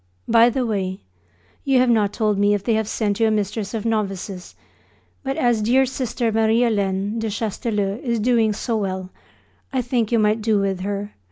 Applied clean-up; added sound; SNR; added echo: none; none; none; none.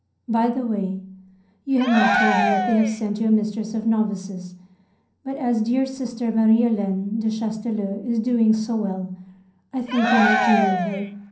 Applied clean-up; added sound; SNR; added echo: none; Cheering; 0 dB; reverberation time 0.6 s.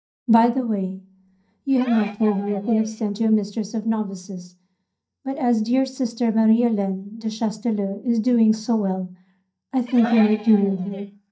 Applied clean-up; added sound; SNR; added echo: neural mask model DeepFilterNet 3.